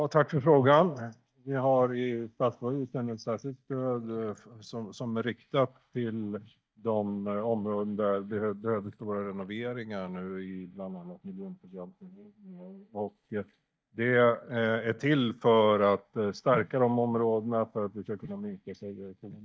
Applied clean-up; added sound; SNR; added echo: neural mask model DeepFilterNet 3.